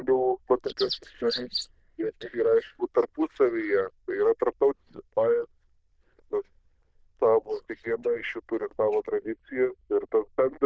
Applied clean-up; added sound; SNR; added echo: neural diffusion model UNIVERSE++.